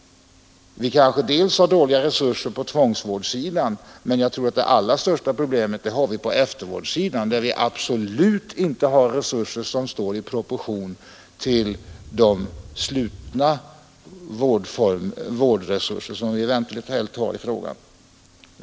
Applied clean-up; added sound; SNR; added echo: none; Wind; 18 dB; none.